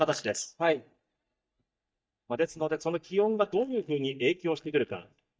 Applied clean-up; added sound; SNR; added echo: neural mask model DeepFilterNet 3.